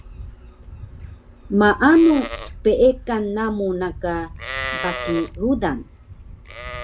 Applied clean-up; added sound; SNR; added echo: none; Livestock, farm animals, working animals; 12 dB; none.